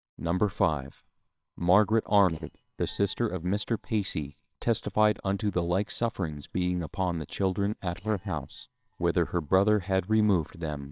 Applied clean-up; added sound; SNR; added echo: neural separator model SepFormer WHAMR!.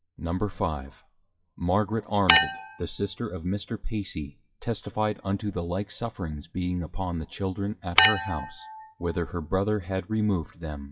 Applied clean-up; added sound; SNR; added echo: classical method WPE with log-MMSE.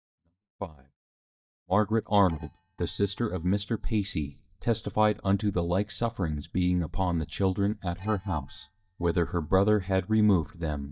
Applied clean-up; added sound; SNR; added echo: neural mask model DeepFilterNet 3.